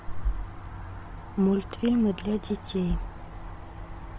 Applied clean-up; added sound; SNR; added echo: none; none; none; none.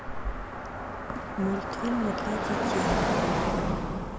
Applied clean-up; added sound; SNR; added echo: none; Car passing by; -4 dB; none.